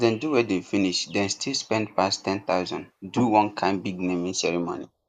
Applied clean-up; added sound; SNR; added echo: neural mask model Resemble Enhance denoiser.